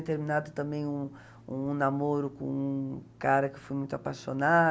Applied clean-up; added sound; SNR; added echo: none; none; none; none.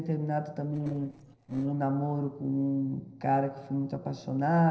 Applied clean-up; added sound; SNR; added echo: neural separator model SepFormer DNS4.